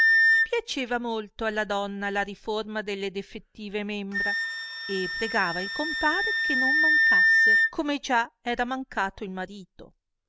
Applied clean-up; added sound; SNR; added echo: none; Wind instrument, woodwind instrument; -4 dB; none.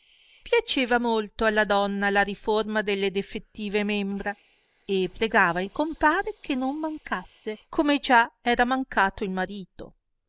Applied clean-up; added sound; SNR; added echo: neural mask model Resemble Enhance denoiser.